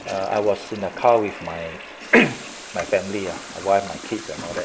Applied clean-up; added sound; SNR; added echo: none; Toilet flush / Water tap, faucet; 15 dB; none.